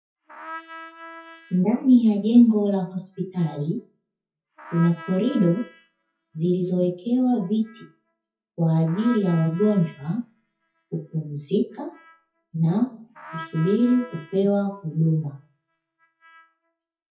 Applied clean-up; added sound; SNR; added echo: classical method WPE with log-MMSE.